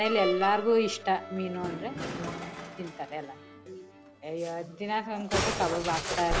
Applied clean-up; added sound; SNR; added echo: none; Musical instrument; 5 dB; none.